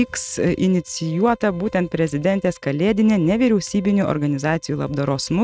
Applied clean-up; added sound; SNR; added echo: neural mask model RNNoise.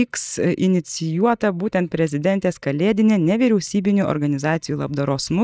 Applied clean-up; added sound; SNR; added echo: neural mask model DeepFilterNet 3.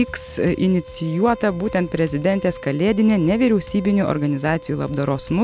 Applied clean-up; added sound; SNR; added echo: none; Bowed string instrument; 18 dB; none.